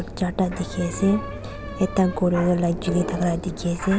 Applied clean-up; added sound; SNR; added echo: none; none; none; none.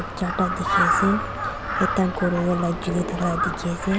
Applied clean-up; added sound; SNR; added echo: none; Crow; 2 dB; none.